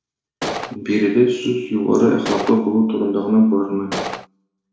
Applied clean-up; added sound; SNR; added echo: none; Gunshot, gunfire; 6 dB; reverberation time 0.6 s.